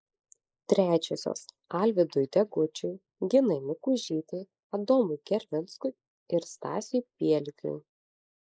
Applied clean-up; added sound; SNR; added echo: neural mask model Resemble Enhance denoiser.